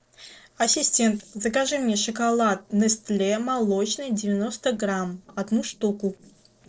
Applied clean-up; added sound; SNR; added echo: neural separator model SepFormer DNS4.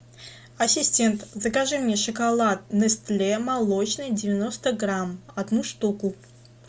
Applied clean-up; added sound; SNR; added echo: none; none; none; none.